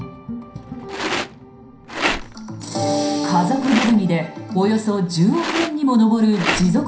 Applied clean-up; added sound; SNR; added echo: none; Rattle; 9 dB; reverberation time 0.5 s.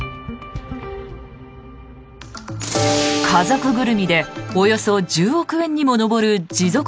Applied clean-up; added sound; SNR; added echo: none; none; none; none.